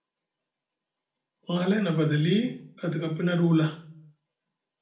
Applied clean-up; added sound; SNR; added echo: none; none; none; reverberation time 0.4 s.